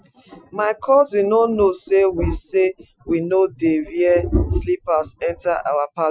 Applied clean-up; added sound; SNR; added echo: classical method Wiener filter.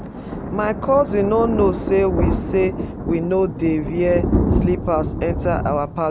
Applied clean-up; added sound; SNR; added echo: none; Thunder; 2 dB; none.